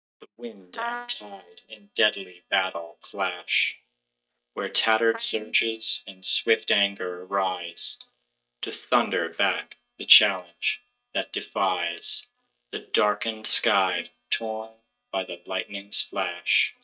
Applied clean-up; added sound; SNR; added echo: neural mask model DeepFilterNet 3.